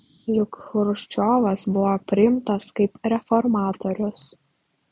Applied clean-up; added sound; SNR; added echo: none; none; none; none.